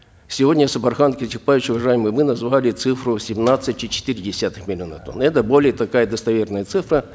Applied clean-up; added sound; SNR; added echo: none; none; none; none.